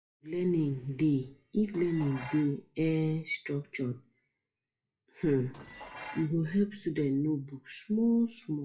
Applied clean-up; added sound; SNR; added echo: classical method WPE with log-MMSE.